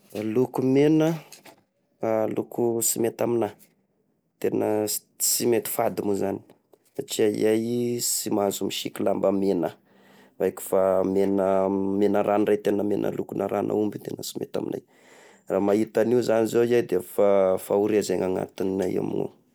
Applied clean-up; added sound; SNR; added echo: none; none; none; none.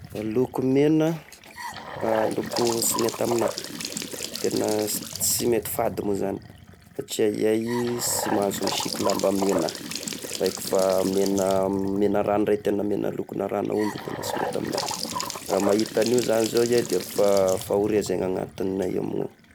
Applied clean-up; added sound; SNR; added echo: none; Trickle, dribble / Bathtub (filling or washing) / Sink (filling or washing) / Gurgling; 9 dB; none.